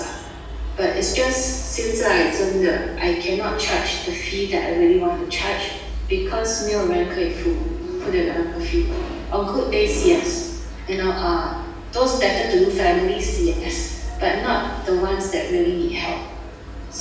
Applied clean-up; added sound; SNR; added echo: none; none; none; reverberation time 0.9 s.